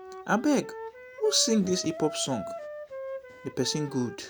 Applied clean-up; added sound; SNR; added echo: none; Wind instrument, woodwind instrument; 11 dB; none.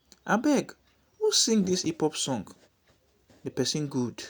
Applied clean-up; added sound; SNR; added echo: none; none; none; none.